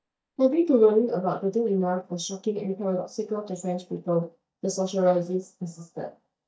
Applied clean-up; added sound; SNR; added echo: neural mask model DeepFilterNet 3.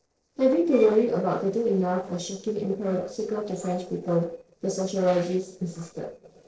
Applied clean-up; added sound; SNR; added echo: neural separator model SepFormer DNS4.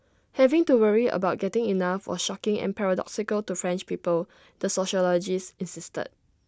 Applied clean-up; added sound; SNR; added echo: none; none; none; none.